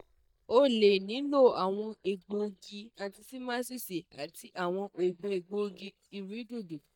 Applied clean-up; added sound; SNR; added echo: neural mask model DeepFilterNet 3.